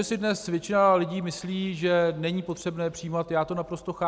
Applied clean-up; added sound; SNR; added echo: none; none; none; none.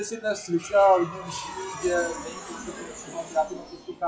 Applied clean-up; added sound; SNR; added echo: classical method WPE with log-MMSE.